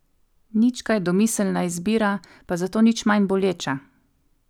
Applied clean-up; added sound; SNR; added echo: none; none; none; none.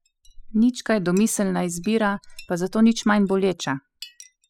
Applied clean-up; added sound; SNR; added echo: classical method spectral subtraction.